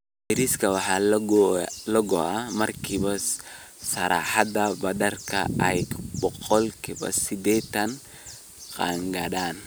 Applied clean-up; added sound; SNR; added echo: none; none; none; none.